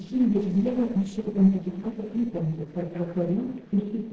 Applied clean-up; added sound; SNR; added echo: neural separator model SepFormer DNS4.